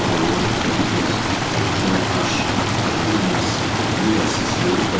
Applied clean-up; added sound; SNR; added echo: none; Stream; -5 dB; reverberation time 0.6 s.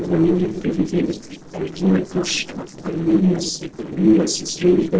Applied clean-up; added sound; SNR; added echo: neural separator model SepFormer DNS4.